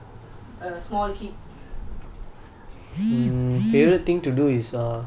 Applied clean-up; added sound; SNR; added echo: none; none; none; none.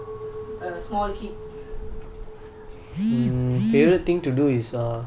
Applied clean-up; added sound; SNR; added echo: none; Chink, clink; 17 dB; none.